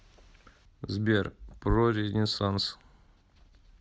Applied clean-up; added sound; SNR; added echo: none; none; none; none.